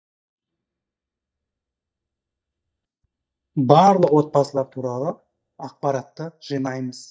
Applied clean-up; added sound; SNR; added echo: neural mask model DeepFilterNet 3.